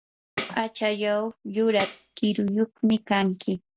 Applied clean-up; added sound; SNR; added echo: none; Tambourine; 4 dB; none.